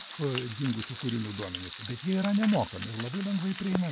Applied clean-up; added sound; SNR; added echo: none; Frying (food); 2 dB; none.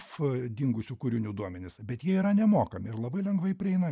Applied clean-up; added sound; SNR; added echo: none; none; none; none.